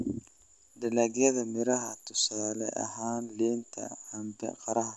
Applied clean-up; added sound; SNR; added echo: none; none; none; none.